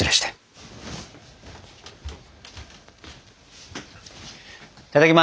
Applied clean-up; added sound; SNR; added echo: none; none; none; none.